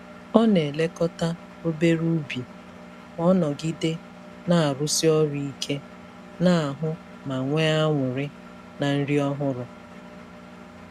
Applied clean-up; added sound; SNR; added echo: none; Engine; 18 dB; none.